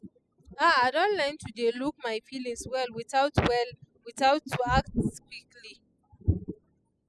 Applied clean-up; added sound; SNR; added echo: classical method spectral subtraction.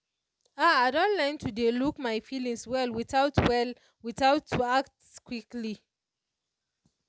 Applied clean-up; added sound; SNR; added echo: none; none; none; none.